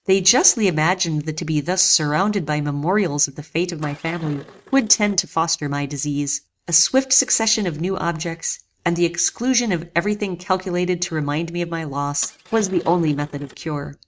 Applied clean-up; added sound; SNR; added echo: neural mask model RNNoise.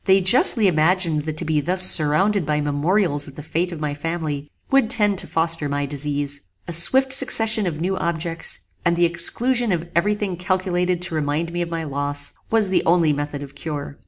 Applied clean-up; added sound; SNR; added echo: none; none; none; none.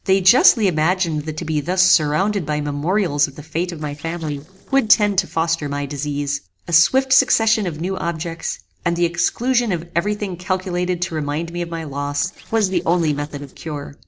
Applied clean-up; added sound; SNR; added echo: neural separator model SepFormer DNS4.